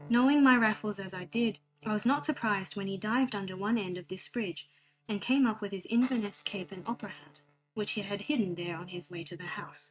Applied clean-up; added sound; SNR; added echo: neural mask model RNNoise.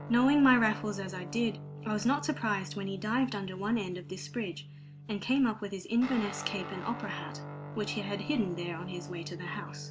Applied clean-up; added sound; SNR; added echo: none; Guitar; 11 dB; none.